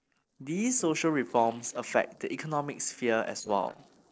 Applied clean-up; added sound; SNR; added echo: neural separator model SepFormer DNS4.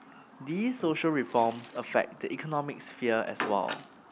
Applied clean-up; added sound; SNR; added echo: none; Chirp, tweet; 13 dB; none.